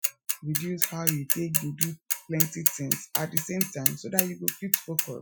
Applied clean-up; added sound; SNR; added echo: classical method Wiener filter.